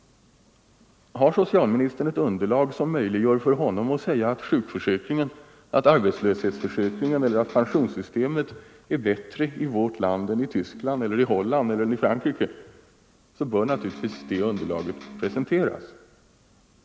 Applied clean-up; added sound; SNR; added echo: none; Electric guitar; 14 dB; none.